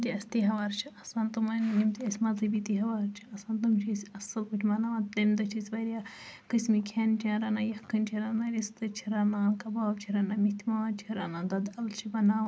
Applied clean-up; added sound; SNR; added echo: none; none; none; none.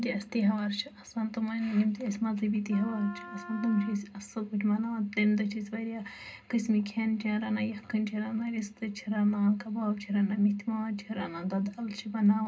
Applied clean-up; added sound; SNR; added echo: none; Wind instrument, woodwind instrument; 16 dB; reverberation time 0.2 s.